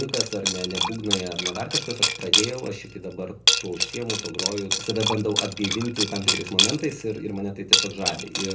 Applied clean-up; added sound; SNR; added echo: none; Liquid; -3 dB; reverberation time 0.3 s.